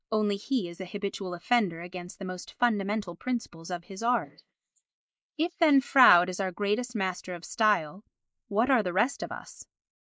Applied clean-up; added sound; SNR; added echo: neural mask model Resemble Enhance denoiser.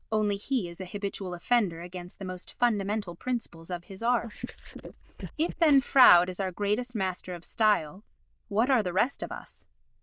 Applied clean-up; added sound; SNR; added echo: neural diffusion model UNIVERSE++.